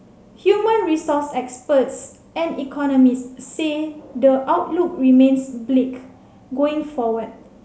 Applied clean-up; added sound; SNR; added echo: none; none; none; none.